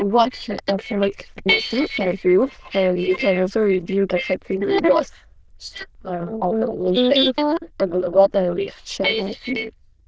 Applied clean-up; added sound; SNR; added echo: neural diffusion model UNIVERSE++.